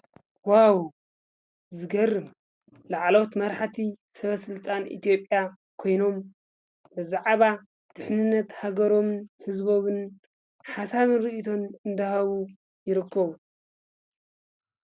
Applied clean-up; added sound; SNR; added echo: none; none; none; none.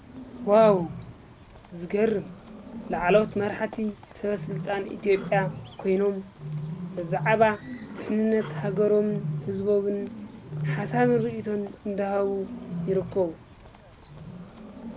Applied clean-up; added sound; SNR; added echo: none; Bird; 9 dB; none.